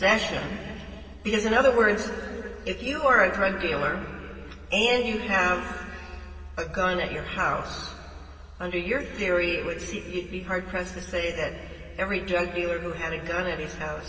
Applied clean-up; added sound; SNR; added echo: none; none; none; reverberation time 2.7 s.